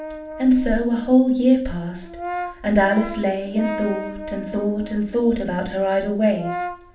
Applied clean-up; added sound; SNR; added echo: none; Brass instrument; 12 dB; reverberation time 0.4 s.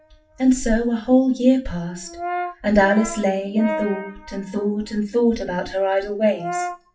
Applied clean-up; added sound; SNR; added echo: classical method WPE with log-MMSE.